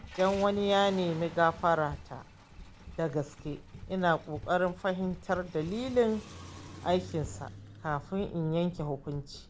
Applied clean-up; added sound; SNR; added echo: none; Run + Car; 15 dB; none.